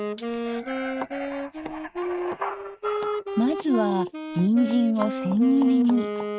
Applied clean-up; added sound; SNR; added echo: neural mask model RNNoise.